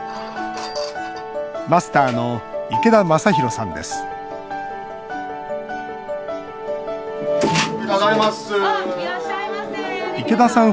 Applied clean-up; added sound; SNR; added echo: none; none; none; none.